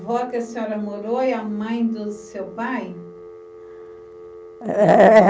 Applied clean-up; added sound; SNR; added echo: none; Telephone; 20 dB; none.